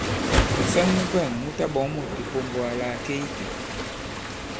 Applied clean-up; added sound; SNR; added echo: none; Waves, surf; 0 dB; none.